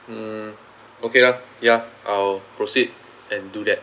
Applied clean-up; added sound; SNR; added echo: none; none; none; none.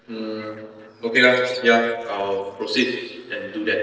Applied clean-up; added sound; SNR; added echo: neural separator model SepFormer DNS4.